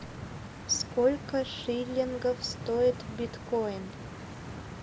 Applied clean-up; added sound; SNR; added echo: none; Stream; 10 dB; none.